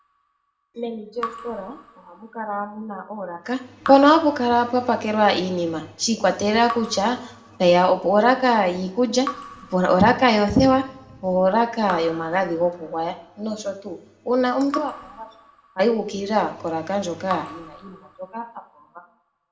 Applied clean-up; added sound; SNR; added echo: none; Raindrop / Drip; 18 dB; reverberation time 0.7 s.